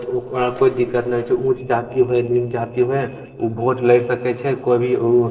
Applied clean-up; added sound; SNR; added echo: neural separator model SepFormer DNS4.